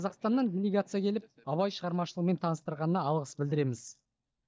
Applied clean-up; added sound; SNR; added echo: neural mask model DeepFilterNet 3.